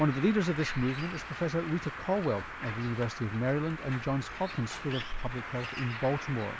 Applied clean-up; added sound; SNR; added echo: none; Bird; 8 dB; none.